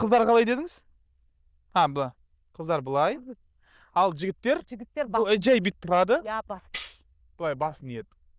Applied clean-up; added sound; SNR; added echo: neural diffusion model UNIVERSE++.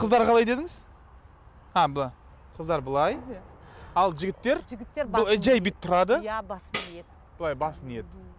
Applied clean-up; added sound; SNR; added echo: none; Tambourine; 15 dB; none.